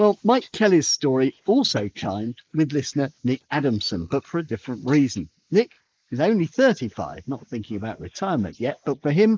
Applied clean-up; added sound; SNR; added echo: neural mask model Resemble Enhance denoiser.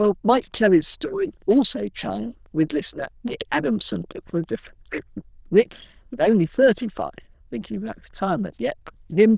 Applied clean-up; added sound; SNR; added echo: neural diffusion model UNIVERSE++.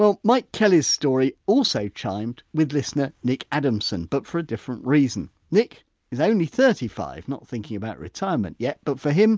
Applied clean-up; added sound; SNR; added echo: none; none; none; none.